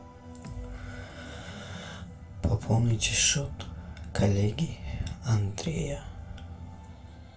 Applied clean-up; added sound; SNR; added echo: none; Bass drum; 14 dB; reverberation time 0.2 s.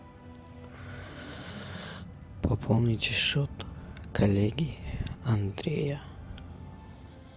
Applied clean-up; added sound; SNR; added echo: none; none; none; none.